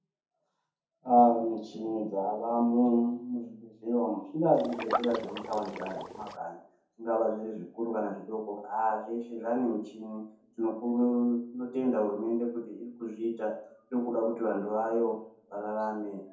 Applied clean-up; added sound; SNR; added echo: none; Liquid; 6 dB; reverberation time 0.6 s.